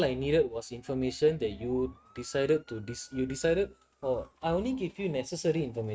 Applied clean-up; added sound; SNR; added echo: neural mask model RNNoise.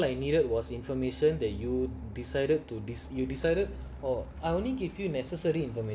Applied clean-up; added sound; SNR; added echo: none; none; none; none.